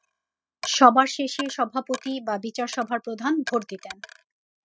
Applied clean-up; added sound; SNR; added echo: classical method spectral subtraction.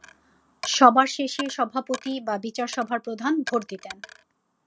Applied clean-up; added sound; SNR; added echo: none; Coin (dropping); 17 dB; none.